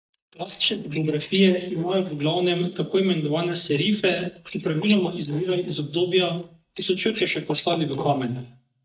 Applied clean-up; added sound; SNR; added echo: neural mask model DeepFilterNet 3.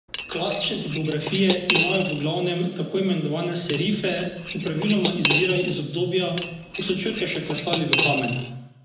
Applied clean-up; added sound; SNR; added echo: none; Cutlery, silverware / Dishes, pots, and pans; 4 dB; reverberation time 0.9 s.